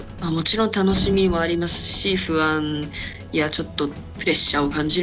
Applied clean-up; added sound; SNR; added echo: none; Sliding door; 14 dB; none.